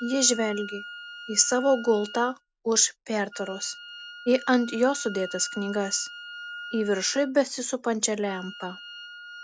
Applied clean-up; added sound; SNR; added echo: none; Wind instrument, woodwind instrument; 14 dB; none.